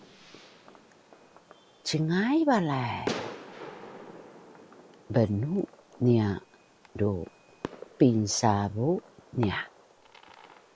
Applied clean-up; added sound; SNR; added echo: none; Fireworks; 15 dB; none.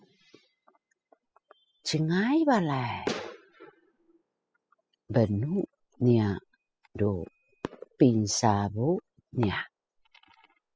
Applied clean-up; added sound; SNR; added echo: classical method spectral subtraction.